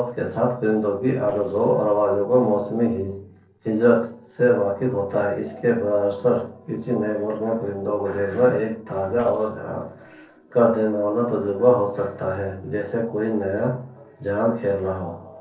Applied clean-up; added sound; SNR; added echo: neural separator model SepFormer DNS4.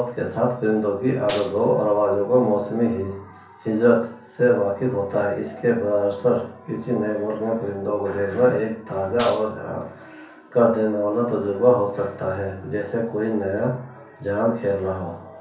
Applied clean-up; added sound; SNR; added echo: none; Gunshot, gunfire; 18 dB; reverberation time 0.6 s.